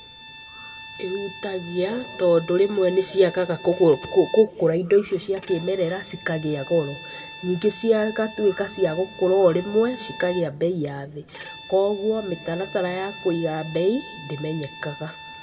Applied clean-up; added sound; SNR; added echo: none; Bowed string instrument; 17 dB; reverberation time 1.0 s.